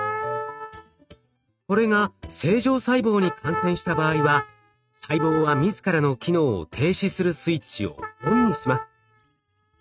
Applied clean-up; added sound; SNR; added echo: neural mask model RNNoise.